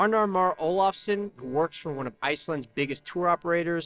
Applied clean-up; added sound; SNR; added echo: neural separator model SepFormer DNS4.